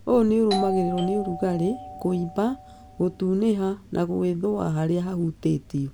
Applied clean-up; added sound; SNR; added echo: none; Doorbell; 10 dB; none.